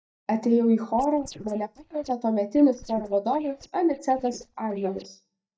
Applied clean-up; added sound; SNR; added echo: neural mask model DeepFilterNet 3.